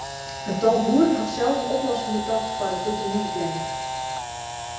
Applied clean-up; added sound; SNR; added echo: none; Camera; 5 dB; reverberation time 0.9 s.